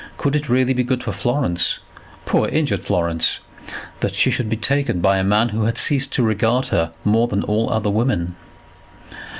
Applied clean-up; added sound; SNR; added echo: none; none; none; none.